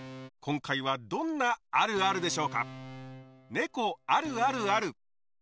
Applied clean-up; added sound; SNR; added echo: none; Organ; 16 dB; none.